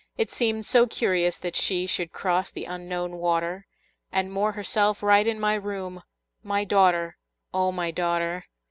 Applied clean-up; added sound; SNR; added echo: none; none; none; none.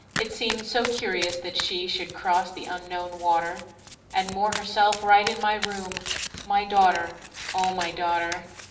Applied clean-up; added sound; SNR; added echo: none; Domestic sounds, home sounds; 11 dB; reverberation time 0.6 s.